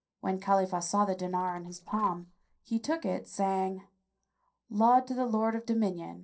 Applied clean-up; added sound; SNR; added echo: neural separator model SepFormer DNS4.